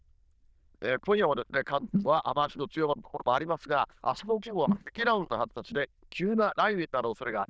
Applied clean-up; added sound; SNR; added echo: neural diffusion model UNIVERSE++.